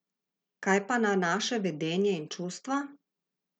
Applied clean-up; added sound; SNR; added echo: none; none; none; none.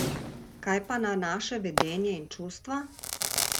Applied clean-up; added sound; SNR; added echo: none; Crackle / Fireworks; 1 dB; none.